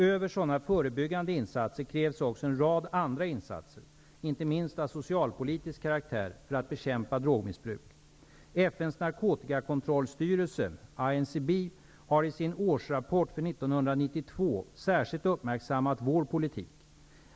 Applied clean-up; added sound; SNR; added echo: none; none; none; none.